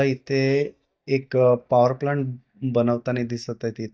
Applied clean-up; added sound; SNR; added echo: neural mask model DeepFilterNet 3.